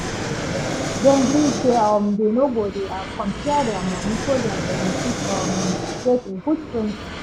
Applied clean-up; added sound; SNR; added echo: none; Fixed-wing aircraft, airplane; 5 dB; none.